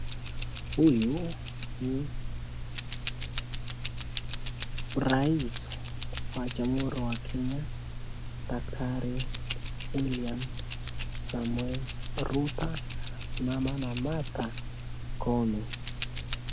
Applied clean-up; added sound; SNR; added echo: none; Keys jangling; -5 dB; none.